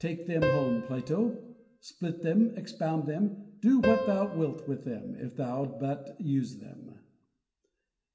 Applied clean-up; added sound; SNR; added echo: none; Piano; 7 dB; reverberation time 1.0 s.